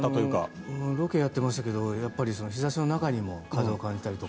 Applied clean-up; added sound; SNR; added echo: none; none; none; none.